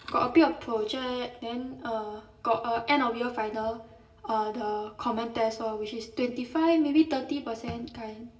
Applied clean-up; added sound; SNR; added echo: none; none; none; reverberation time 1.3 s.